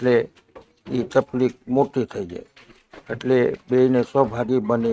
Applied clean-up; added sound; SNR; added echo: neural mask model RNNoise.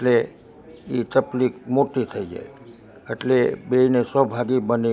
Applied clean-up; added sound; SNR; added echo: none; none; none; none.